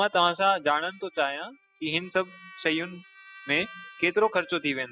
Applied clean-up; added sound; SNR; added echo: classical method spectral subtraction.